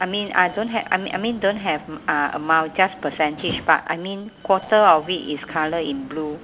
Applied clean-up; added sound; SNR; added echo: none; Slam; 19 dB; none.